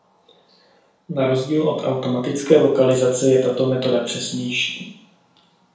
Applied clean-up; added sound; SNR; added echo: none; none; none; reverberation time 0.7 s.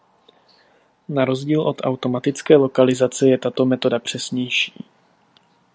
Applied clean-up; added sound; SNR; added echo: none; none; none; none.